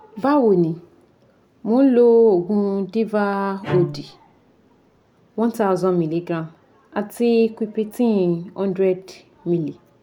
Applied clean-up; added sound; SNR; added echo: none; Bowed string instrument; 10 dB; none.